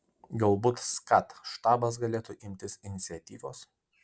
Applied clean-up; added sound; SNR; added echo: none; none; none; none.